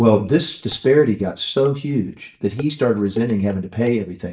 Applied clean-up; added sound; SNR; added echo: neural mask model DeepFilterNet 3.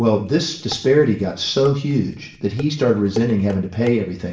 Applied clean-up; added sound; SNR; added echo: none; Dishes, pots, and pans; 18 dB; reverberation time 0.5 s.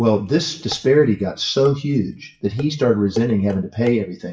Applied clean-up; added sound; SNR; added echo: classical method WPE with log-MMSE.